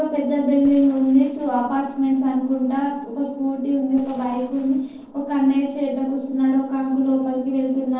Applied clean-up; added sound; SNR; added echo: neural separator model SepFormer DNS4.